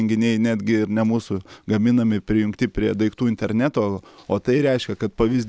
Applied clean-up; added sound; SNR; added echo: none; none; none; none.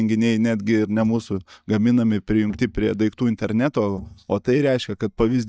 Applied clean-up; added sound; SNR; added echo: neural mask model DeepFilterNet 3.